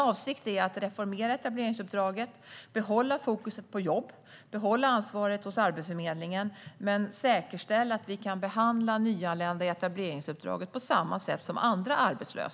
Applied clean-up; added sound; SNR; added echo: none; none; none; none.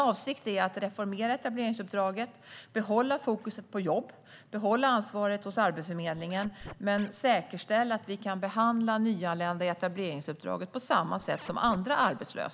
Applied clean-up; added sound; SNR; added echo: none; Scratching (performance technique); 18 dB; none.